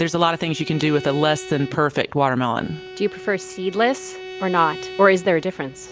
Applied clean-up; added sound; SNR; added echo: none; Bowed string instrument; 15 dB; none.